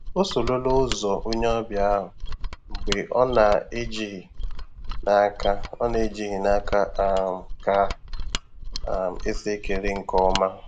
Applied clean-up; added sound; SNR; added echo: none; Mechanisms; 5 dB; none.